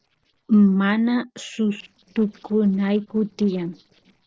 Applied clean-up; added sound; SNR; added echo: neural separator model SepFormer DNS4.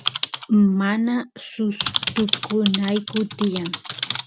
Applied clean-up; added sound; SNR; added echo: none; Typing; 5 dB; none.